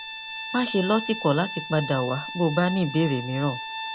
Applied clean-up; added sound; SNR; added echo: none; Bowed string instrument; 8 dB; none.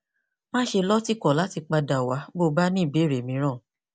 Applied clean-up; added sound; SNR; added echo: none; none; none; none.